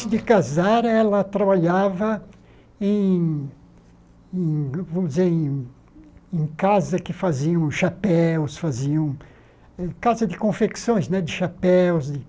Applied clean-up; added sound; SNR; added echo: none; none; none; none.